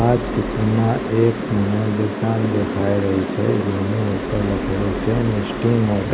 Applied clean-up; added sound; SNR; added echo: none; Fire; 17 dB; none.